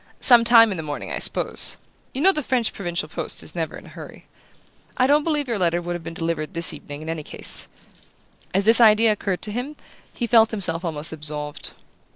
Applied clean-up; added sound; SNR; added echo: neural separator model SepFormer DNS4.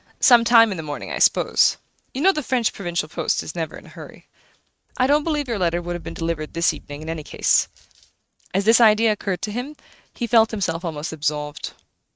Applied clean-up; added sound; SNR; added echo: neural mask model RNNoise.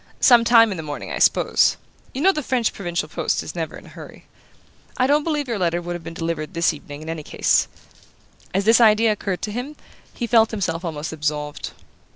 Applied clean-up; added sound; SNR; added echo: none; none; none; none.